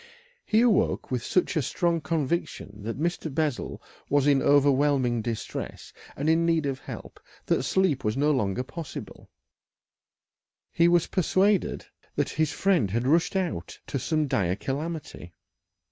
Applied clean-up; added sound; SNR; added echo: none; none; none; none.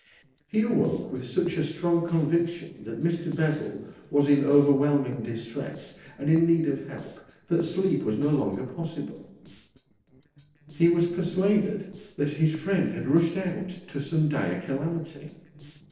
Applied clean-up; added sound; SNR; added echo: neural separator model SepFormer DNS4.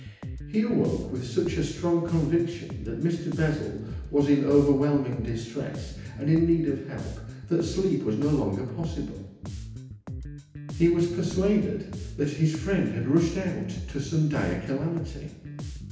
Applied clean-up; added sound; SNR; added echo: none; Bass guitar; 11 dB; reverberation time 0.9 s.